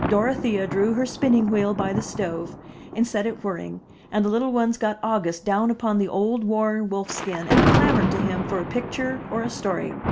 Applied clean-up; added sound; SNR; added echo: none; Thunder; 4 dB; none.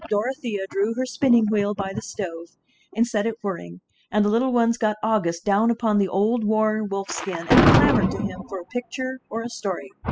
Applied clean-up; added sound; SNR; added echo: classical method spectral subtraction.